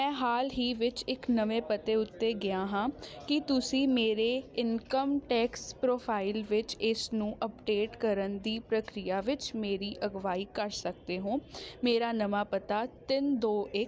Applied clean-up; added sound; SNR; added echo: none; none; none; none.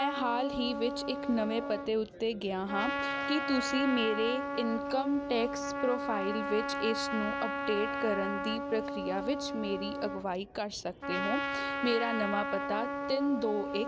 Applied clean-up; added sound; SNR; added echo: none; Trumpet; 3 dB; none.